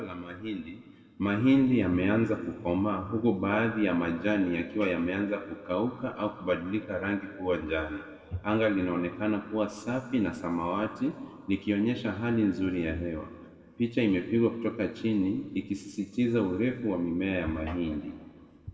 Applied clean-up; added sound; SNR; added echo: none; none; none; reverberation time 1.5 s.